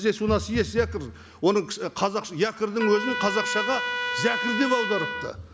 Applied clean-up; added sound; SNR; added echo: none; Trumpet; 6 dB; none.